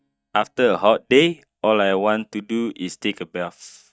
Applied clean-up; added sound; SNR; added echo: neural mask model DeepFilterNet 3.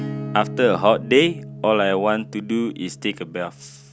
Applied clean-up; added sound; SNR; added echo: none; Acoustic guitar / Strum; 13 dB; none.